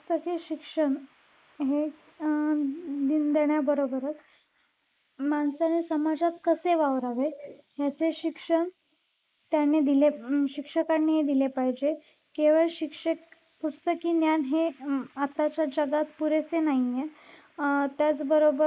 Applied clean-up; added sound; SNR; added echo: neural mask model Resemble Enhance denoiser.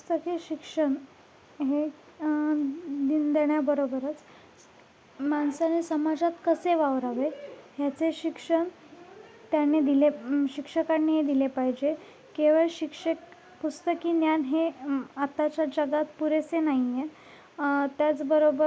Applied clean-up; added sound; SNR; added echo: none; none; none; none.